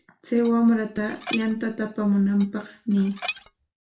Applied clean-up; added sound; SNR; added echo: none; Dishes, pots, and pans; 12 dB; reverberation time 0.3 s.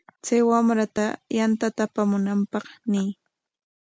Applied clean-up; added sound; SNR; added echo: none; none; none; none.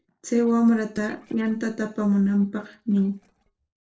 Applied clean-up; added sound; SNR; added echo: neural separator model SepFormer DNS4.